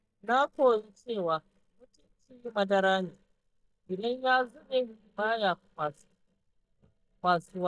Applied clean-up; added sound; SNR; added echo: neural mask model DeepFilterNet 3.